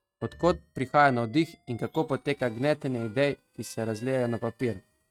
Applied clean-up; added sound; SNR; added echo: neural mask model RNNoise.